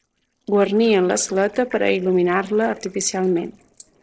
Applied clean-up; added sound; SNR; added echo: neural separator model SepFormer DNS4.